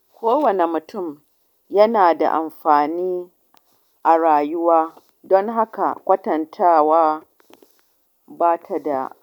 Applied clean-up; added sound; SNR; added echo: none; none; none; none.